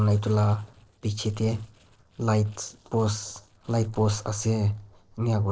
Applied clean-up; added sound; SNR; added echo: neural separator model SepFormer DNS4.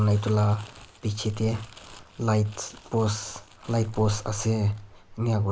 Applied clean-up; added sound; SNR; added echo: none; Crumpling, crinkling + Sink (filling or washing) / Water tap, faucet; 18 dB; none.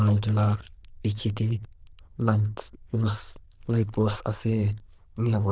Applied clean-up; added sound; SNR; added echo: neural diffusion model UNIVERSE++.